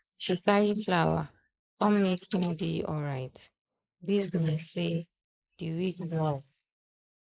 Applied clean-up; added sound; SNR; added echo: neural mask model Resemble Enhance denoiser.